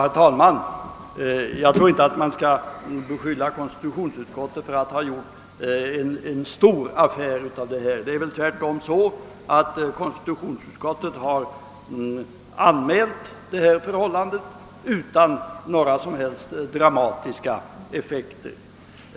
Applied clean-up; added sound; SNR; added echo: none; none; none; none.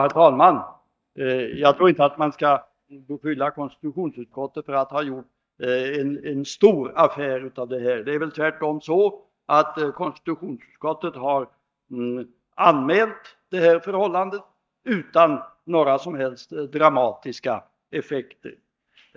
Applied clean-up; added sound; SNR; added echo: neural mask model DeepFilterNet 3.